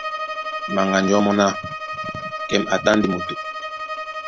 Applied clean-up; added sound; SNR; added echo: none; Bowed string instrument; 6 dB; none.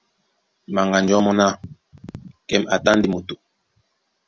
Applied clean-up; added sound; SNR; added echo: none; none; none; none.